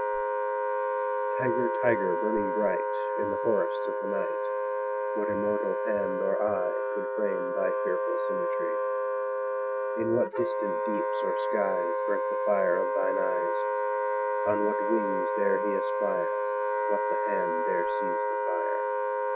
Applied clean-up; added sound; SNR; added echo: none; Wind instrument, woodwind instrument; -4 dB; none.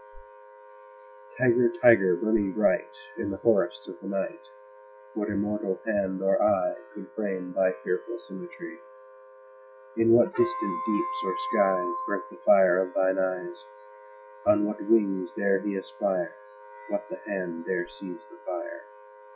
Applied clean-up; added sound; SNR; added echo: classical method log-MMSE.